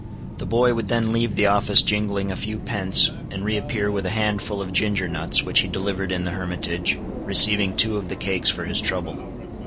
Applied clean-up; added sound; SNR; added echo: none; Subway, metro, underground; 9 dB; none.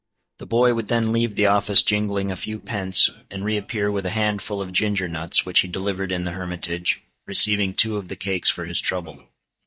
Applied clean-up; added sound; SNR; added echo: neural mask model DeepFilterNet 3.